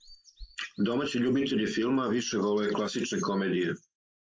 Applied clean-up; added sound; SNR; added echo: neural mask model Resemble Enhance denoiser.